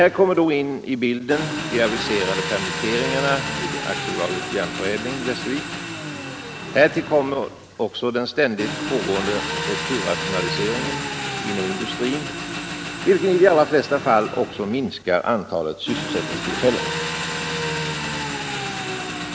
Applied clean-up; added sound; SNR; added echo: none; Engine; 5 dB; none.